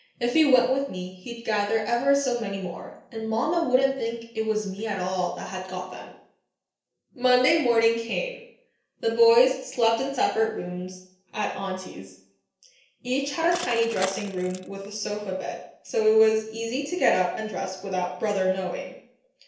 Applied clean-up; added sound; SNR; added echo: neural separator model SepFormer DNS4.